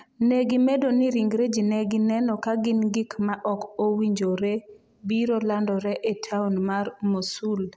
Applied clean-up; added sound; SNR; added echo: none; none; none; none.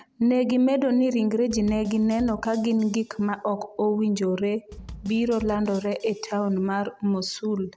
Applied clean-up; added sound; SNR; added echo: none; Bass drum / Snare drum; 19 dB; none.